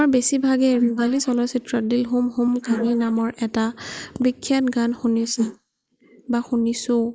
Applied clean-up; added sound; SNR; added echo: neural mask model Resemble Enhance denoiser.